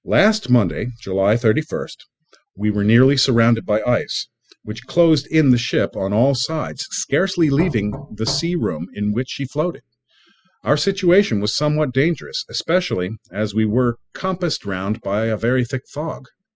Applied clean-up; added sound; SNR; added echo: classical method spectral subtraction.